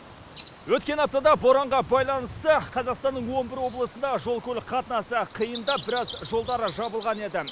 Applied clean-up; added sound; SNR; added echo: none; Bird vocalization, bird call, bird song; 10 dB; none.